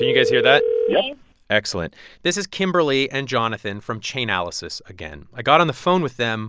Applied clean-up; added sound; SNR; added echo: none; none; none; none.